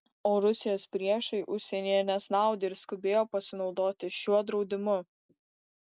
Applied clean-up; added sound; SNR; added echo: none; none; none; none.